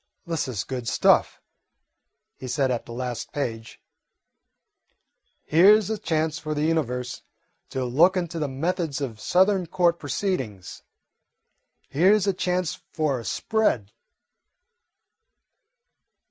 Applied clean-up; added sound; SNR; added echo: none; none; none; none.